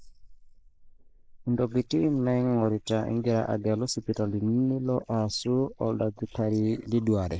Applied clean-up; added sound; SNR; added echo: neural mask model Resemble Enhance denoiser.